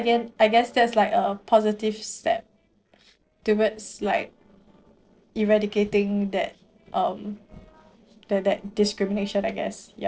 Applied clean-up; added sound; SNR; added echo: neural separator model SepFormer DNS4.